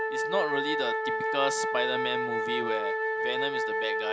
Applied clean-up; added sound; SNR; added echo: none; Wind instrument, woodwind instrument; -4 dB; none.